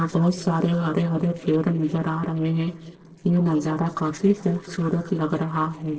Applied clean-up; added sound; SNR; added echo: neural separator model SepFormer DNS4.